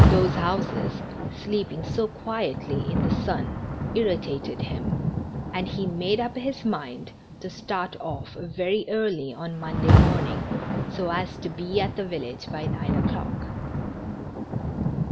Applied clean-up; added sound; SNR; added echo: none; Rain; -3 dB; none.